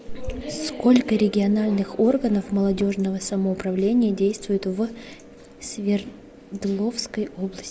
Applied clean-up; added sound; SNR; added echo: none; none; none; none.